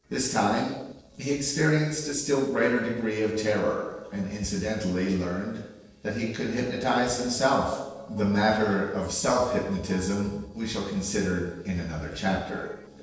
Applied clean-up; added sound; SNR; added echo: neural separator model SepFormer DNS4.